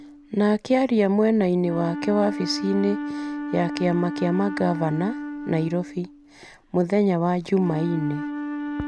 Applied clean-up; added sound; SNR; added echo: none; Wind instrument, woodwind instrument; 9 dB; none.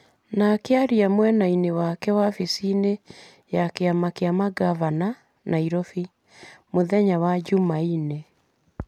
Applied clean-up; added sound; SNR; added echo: none; none; none; none.